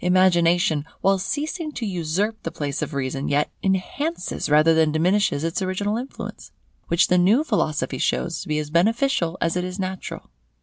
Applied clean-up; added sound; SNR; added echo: none; none; none; none.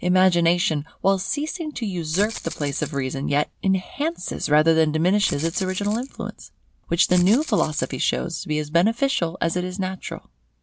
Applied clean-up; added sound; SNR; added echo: none; Rattle (instrument); 13 dB; none.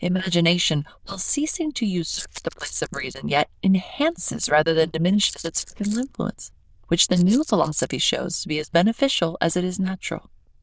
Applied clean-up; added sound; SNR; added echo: neural diffusion model UNIVERSE++.